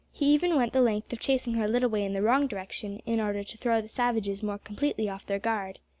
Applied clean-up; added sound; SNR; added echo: none; none; none; none.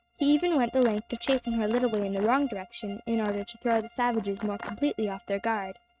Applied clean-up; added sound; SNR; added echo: neural mask model RNNoise.